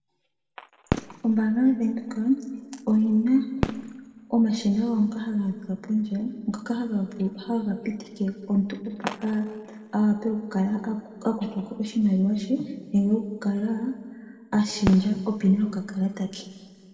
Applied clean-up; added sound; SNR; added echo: none; Fireworks; 10 dB; reverberation time 1.7 s.